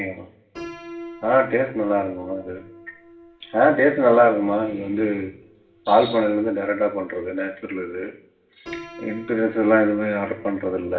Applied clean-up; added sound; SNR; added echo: none; Piano; 20 dB; reverberation time 0.7 s.